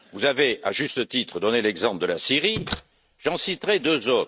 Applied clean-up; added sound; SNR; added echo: neural mask model RNNoise.